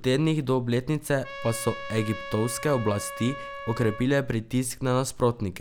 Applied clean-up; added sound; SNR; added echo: none; Trumpet; 12 dB; none.